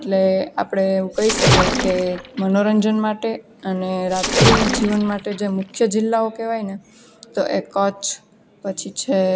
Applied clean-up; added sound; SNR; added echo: none; Splash, splatter; 0 dB; none.